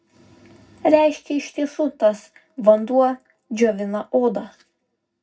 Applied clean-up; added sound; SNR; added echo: none; none; none; reverberation time 0.4 s.